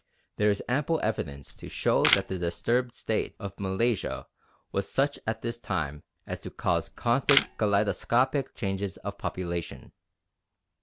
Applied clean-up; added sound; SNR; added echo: none; Camera; 2 dB; none.